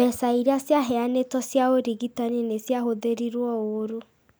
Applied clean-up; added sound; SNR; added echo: none; none; none; none.